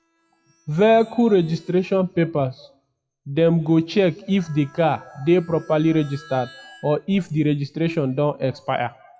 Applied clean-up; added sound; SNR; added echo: classical method WPE with log-MMSE.